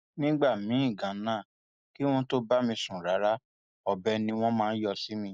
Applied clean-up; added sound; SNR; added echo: neural mask model Resemble Enhance denoiser.